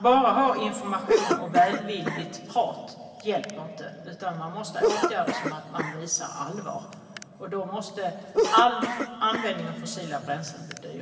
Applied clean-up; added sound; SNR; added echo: none; Cough; 4 dB; reverberation time 2.4 s.